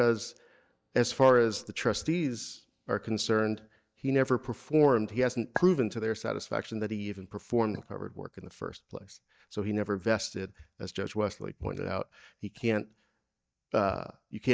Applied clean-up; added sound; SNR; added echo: neural mask model DeepFilterNet 3.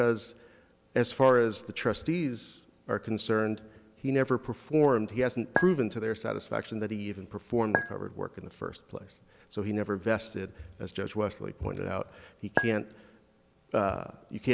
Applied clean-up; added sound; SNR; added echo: none; Chink, clink; 1 dB; none.